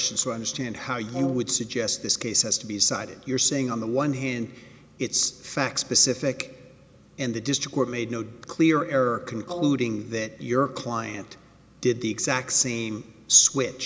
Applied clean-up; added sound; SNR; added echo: none; Brass instrument; 14 dB; none.